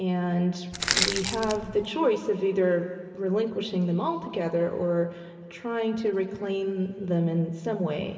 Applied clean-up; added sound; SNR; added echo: none; Crushing; 2 dB; reverberation time 2.7 s.